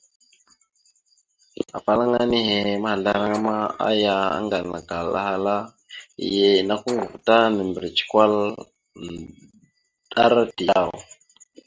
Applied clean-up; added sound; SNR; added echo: neural mask model RNNoise.